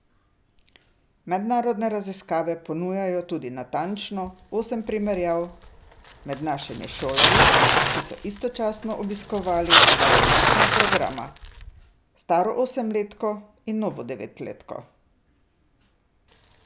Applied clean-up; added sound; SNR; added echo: none; Bicycle; -3 dB; none.